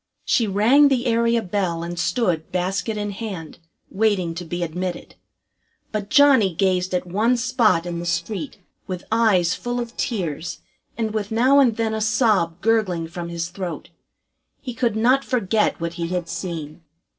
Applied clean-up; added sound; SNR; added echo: neural separator model SepFormer DNS4.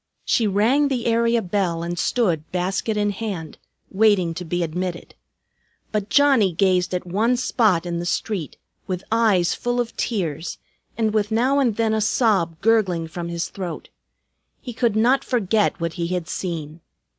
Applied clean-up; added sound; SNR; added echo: none; none; none; none.